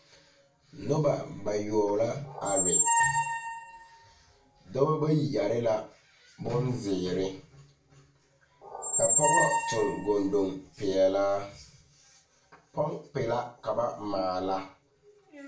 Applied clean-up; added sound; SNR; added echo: none; Squeak; -1 dB; reverberation time 0.3 s.